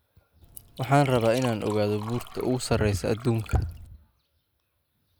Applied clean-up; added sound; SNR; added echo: none; Liquid; 16 dB; none.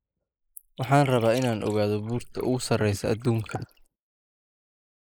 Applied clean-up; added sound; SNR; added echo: neural mask model Resemble Enhance denoiser.